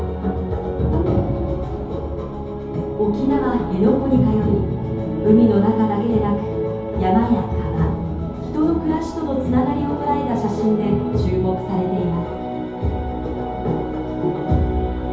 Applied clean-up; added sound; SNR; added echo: none; none; none; reverberation time 0.8 s.